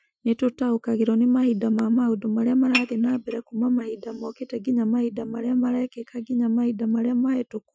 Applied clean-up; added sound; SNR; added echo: classical method Wiener filter.